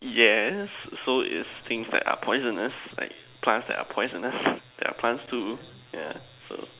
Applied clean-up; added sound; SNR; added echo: none; none; none; none.